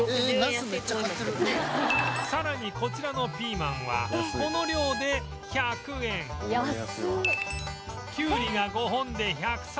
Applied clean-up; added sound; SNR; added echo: none; Bowed string instrument; 11 dB; none.